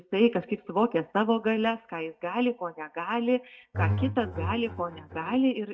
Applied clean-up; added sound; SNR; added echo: neural mask model DeepFilterNet 3.